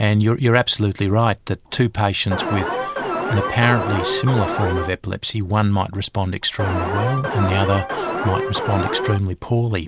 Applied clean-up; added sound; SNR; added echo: none; Alarm; 3 dB; none.